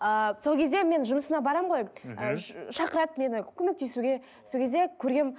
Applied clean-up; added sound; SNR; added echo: none; none; none; none.